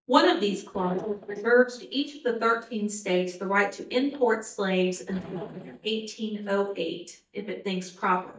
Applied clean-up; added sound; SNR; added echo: neural mask model DeepFilterNet 3.